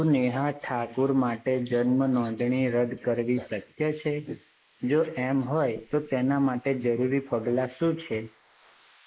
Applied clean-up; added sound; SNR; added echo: neural mask model Resemble Enhance denoiser.